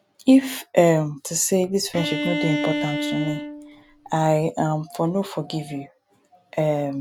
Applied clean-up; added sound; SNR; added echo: none; Bowed string instrument; 5 dB; none.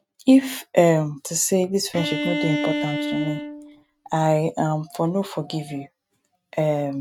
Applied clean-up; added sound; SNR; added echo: neural mask model RNNoise.